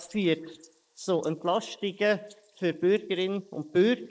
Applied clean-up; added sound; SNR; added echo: neural mask model Resemble Enhance denoiser.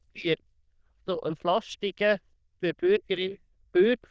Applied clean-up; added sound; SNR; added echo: neural diffusion model UNIVERSE++.